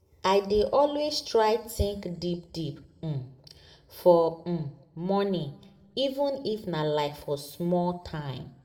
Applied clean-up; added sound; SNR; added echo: none; none; none; reverberation time 0.6 s.